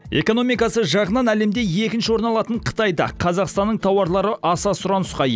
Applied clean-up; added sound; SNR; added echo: none; none; none; none.